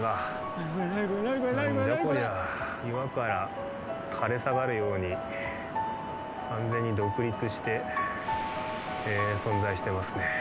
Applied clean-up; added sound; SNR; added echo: none; Domestic sounds, home sounds; 19 dB; none.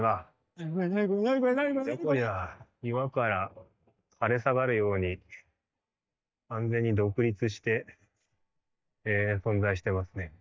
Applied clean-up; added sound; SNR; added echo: neural mask model DeepFilterNet 3.